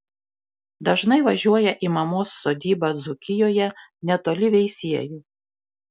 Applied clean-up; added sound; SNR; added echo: none; none; none; none.